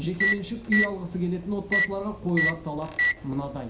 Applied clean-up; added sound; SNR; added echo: none; Microwave oven; -1 dB; reverberation time 0.5 s.